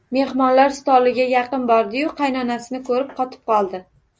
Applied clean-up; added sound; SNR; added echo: none; none; none; none.